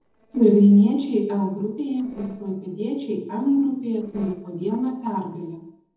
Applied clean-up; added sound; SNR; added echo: neural separator model SepFormer DNS4.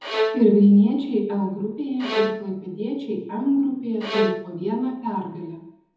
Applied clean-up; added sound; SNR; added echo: none; Bowed string instrument; 8 dB; reverberation time 1.0 s.